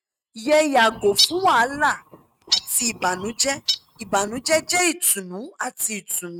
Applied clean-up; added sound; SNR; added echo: neural mask model RNNoise.